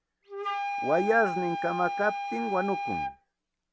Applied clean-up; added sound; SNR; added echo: none; Wind instrument, woodwind instrument; 3 dB; none.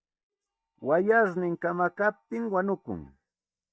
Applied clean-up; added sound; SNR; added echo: neural mask model DeepFilterNet 3.